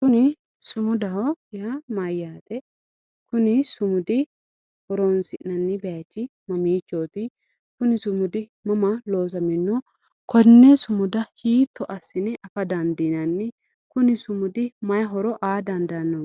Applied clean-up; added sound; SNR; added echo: none; none; none; none.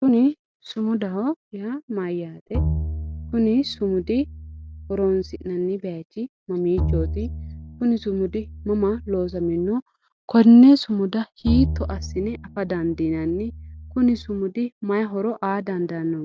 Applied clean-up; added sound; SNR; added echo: none; Bowed string instrument; 7 dB; none.